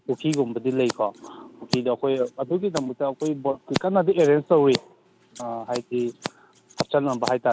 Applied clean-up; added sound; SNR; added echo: none; Scissors; 12 dB; none.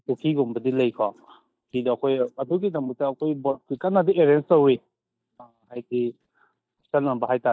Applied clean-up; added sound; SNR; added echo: neural mask model DeepFilterNet 3.